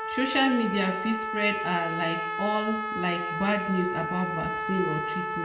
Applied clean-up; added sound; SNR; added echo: none; Trumpet; 3 dB; reverberation time 0.8 s.